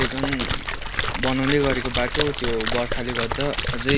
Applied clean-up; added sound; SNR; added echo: none; Splash, splatter; -1 dB; none.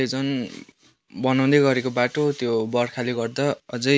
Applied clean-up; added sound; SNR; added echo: none; none; none; none.